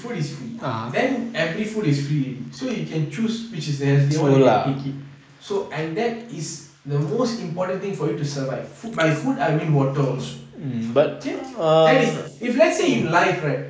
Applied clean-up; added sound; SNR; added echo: neural mask model Resemble Enhance denoiser.